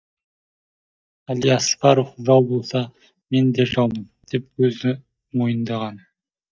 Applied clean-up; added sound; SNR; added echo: neural mask model DeepFilterNet 3.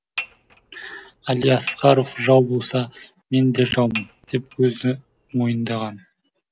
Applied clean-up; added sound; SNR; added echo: none; Dishes, pots, and pans / Chink, clink; 15 dB; none.